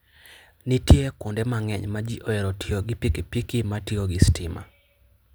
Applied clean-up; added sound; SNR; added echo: none; none; none; none.